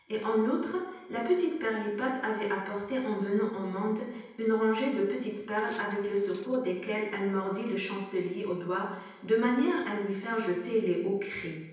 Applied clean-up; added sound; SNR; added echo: none; Cutlery, silverware; 18 dB; reverberation time 0.9 s.